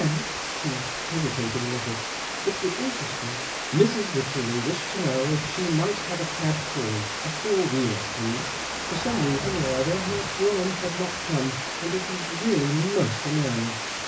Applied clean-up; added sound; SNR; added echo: none; Water; 3 dB; reverberation time 0.4 s.